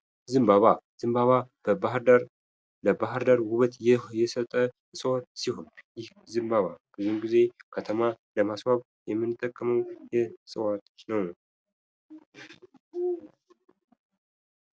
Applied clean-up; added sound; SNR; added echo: none; none; none; none.